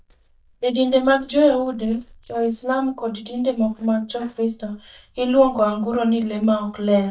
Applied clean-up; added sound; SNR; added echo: neural mask model DeepFilterNet 3.